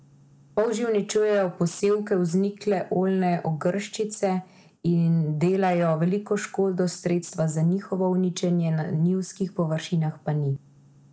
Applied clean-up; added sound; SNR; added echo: none; none; none; none.